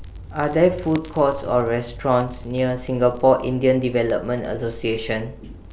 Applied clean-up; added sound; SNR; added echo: none; Crackle; 19 dB; none.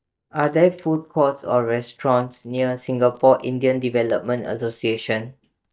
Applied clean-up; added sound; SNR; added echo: neural mask model DeepFilterNet 3.